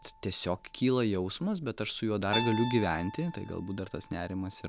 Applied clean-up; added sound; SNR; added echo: none; Keyboard (musical); 10 dB; none.